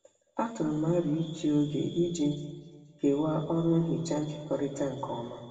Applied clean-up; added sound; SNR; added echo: none; none; none; reverberation time 1.6 s.